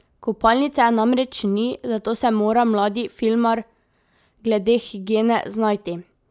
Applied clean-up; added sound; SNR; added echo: none; none; none; none.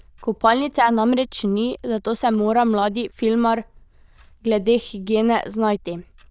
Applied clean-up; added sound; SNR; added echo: neural diffusion model UNIVERSE++.